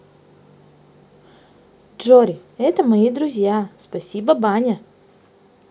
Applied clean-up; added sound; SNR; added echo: none; none; none; none.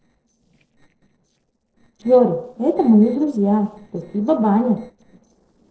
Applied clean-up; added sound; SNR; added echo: neural separator model SepFormer DNS4.